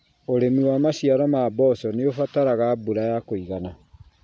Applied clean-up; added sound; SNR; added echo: none; none; none; none.